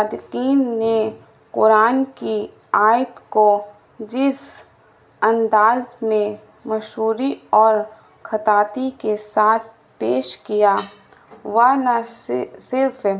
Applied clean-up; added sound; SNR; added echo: none; none; none; none.